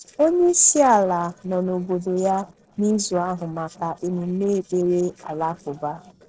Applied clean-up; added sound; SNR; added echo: neural separator model SepFormer DNS4.